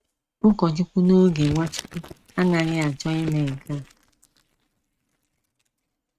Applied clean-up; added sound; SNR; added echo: neural mask model RNNoise.